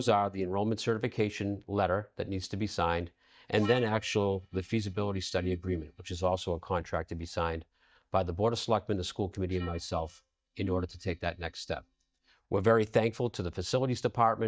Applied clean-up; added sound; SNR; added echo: neural mask model DeepFilterNet 3.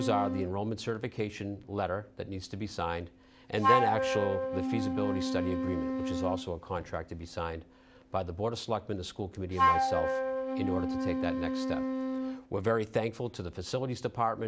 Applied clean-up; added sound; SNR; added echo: none; Wind instrument, woodwind instrument; 0 dB; none.